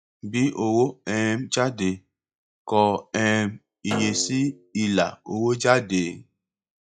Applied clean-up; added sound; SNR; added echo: classical method log-MMSE.